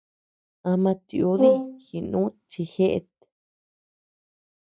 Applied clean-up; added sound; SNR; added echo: neural mask model RNNoise.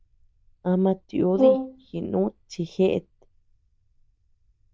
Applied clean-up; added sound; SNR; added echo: neural diffusion model UNIVERSE++.